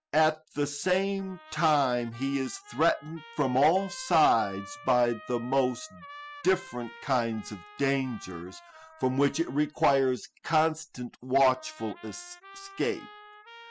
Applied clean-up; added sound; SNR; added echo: classical method spectral subtraction.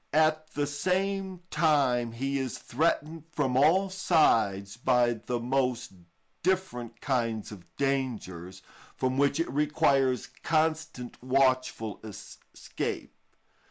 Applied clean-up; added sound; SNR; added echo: none; none; none; none.